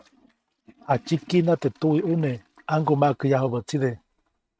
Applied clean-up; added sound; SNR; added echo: neural mask model RNNoise.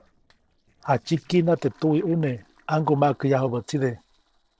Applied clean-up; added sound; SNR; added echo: neural separator model SepFormer DNS4.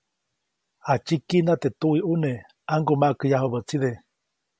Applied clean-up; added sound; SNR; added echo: none; none; none; none.